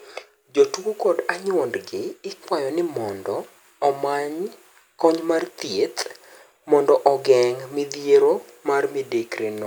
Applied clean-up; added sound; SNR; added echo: none; none; none; none.